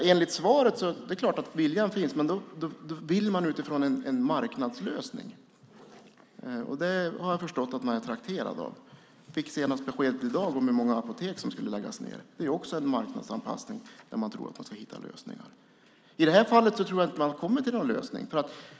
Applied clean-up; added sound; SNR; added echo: none; none; none; none.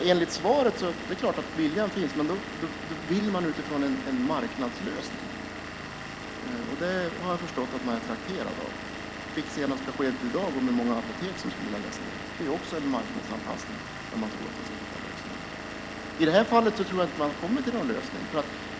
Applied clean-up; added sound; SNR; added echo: none; Engine / Vehicle; 8 dB; none.